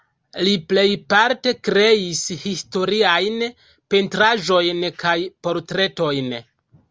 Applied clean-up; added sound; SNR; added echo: none; none; none; none.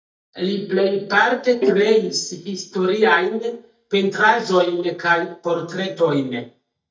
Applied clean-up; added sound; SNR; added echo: neural mask model DeepFilterNet 3.